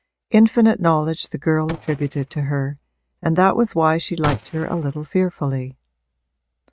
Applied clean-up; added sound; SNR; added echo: neural mask model RNNoise.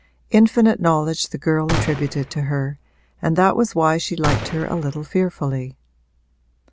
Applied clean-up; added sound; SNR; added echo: none; Gunshot, gunfire; 7 dB; none.